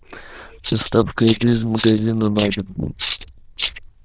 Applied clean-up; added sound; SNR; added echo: neural diffusion model UNIVERSE++.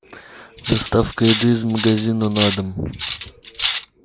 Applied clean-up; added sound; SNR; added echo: neural mask model Resemble Enhance denoiser.